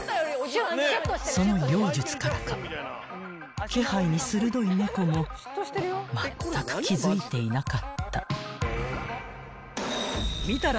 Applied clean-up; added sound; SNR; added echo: none; none; none; none.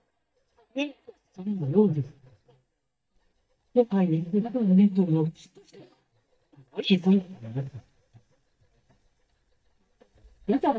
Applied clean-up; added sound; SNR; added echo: neural mask model DeepFilterNet 3.